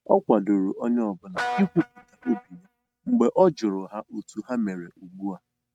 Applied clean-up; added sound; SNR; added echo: neural mask model RNNoise.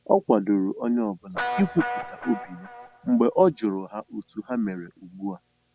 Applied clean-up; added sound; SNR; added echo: none; Guitar; 12 dB; none.